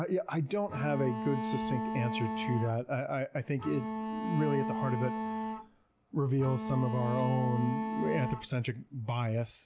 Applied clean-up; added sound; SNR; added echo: none; Bowed string instrument; 3 dB; none.